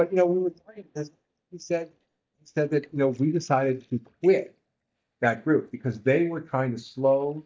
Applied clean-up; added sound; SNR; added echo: neural mask model DeepFilterNet 3.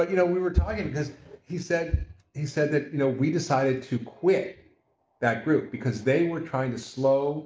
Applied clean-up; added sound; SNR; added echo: none; none; none; none.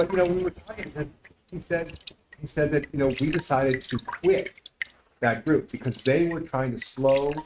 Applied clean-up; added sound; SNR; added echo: neural mask model RNNoise.